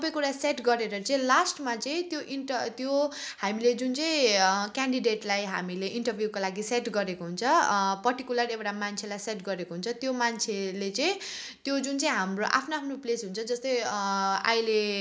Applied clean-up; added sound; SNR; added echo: none; none; none; none.